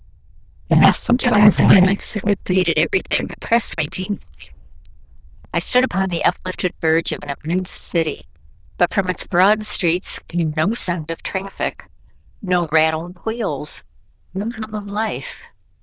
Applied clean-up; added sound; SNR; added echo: neural diffusion model UNIVERSE++.